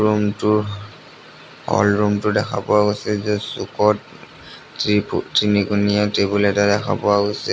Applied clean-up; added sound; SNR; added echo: none; none; none; none.